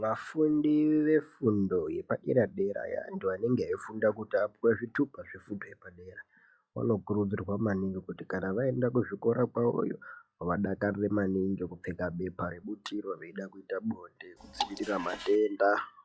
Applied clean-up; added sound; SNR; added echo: classical method log-MMSE.